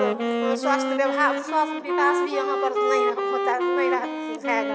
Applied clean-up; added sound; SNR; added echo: none; Wind instrument, woodwind instrument; -1 dB; none.